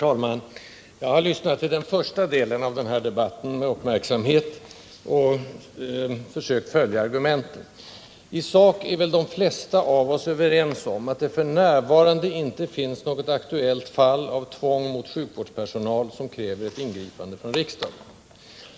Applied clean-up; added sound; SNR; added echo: none; none; none; none.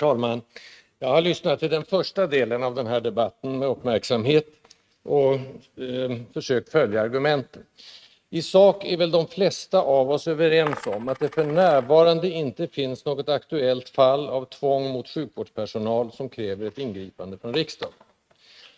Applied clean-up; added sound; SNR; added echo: neural mask model RNNoise.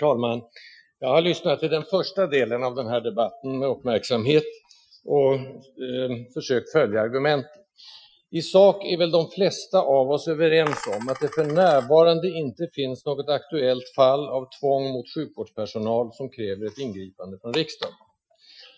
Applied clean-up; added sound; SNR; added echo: classical method Wiener filter.